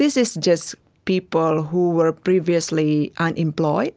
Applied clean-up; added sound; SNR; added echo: none; none; none; none.